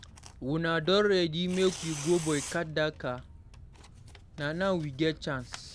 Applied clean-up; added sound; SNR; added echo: none; Tearing; 14 dB; none.